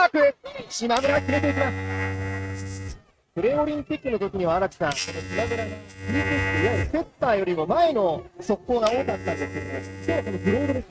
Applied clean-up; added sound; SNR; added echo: neural mask model RNNoise.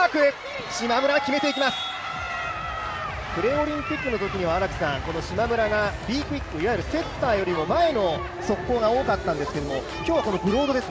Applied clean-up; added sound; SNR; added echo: none; none; none; none.